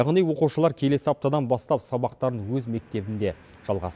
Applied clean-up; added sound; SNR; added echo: none; none; none; none.